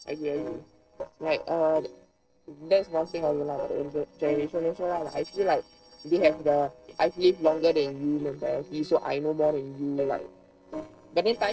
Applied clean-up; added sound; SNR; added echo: neural separator model SepFormer DNS4.